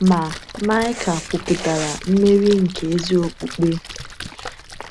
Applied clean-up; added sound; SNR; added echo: none; Splash, splatter + Writing; 13 dB; none.